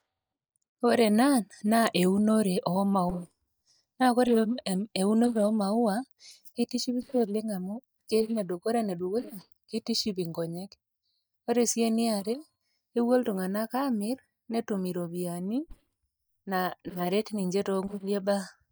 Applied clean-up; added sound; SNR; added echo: neural mask model DeepFilterNet 3.